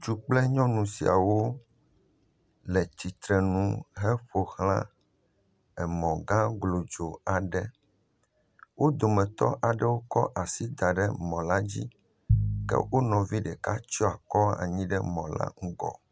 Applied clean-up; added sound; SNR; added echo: none; Piano; 3 dB; none.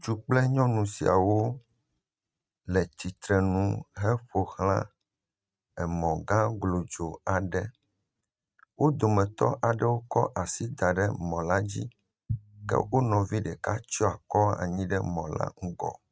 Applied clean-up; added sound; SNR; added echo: neural mask model RNNoise.